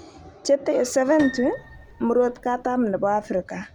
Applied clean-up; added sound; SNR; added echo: none; Piano; 18 dB; none.